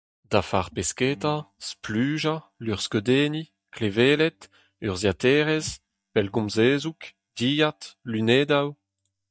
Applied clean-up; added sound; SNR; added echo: neural mask model DeepFilterNet 3.